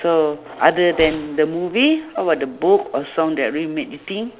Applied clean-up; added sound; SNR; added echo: none; Gunshot, gunfire; 20 dB; none.